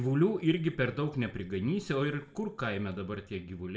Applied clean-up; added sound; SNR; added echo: none; none; none; reverberation time 0.5 s.